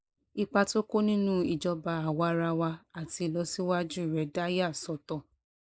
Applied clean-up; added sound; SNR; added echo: neural mask model Resemble Enhance denoiser.